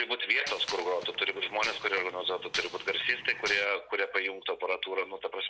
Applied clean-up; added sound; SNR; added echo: none; Gunshot, gunfire; 10 dB; none.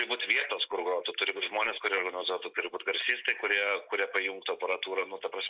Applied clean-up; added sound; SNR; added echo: neural mask model Resemble Enhance denoiser.